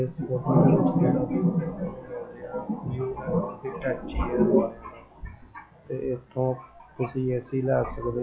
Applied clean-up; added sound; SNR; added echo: classical method log-MMSE.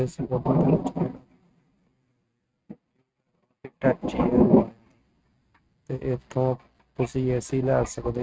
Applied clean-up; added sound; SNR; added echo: neural mask model RNNoise.